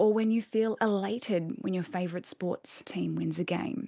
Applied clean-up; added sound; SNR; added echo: none; none; none; none.